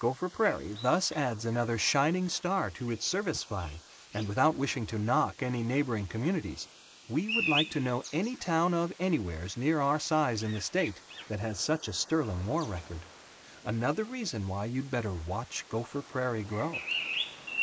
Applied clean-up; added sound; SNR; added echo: neural mask model Resemble Enhance denoiser.